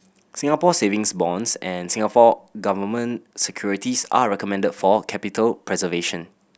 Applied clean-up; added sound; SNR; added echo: none; none; none; none.